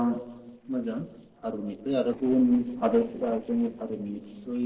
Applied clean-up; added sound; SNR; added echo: neural separator model SepFormer DNS4.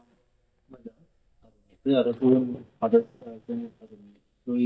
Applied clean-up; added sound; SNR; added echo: neural mask model DeepFilterNet 3.